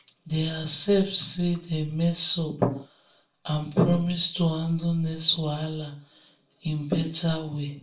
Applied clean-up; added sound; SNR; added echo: none; none; none; reverberation time 0.3 s.